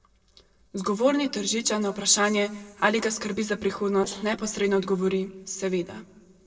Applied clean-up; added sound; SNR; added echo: neural separator model SepFormer DNS4.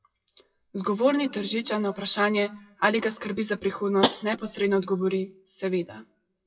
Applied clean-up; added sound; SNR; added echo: classical method WPE with log-MMSE.